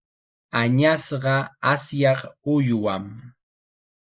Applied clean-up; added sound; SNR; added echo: neural mask model Resemble Enhance denoiser.